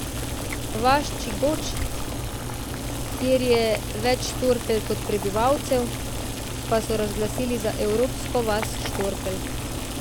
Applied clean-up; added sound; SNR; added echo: none; Boiling; 3 dB; none.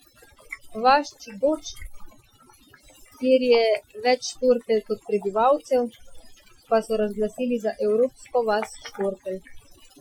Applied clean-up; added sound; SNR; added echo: classical method Wiener filter.